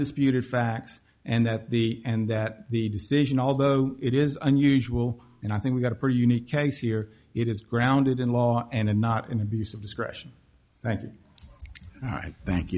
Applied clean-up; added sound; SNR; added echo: none; none; none; none.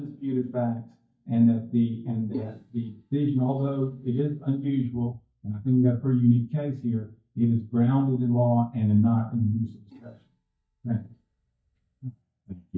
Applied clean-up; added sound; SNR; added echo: neural mask model DeepFilterNet 3.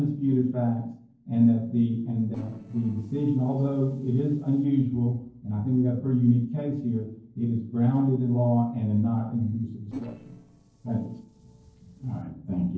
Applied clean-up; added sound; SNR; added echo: neural separator model SepFormer DNS4.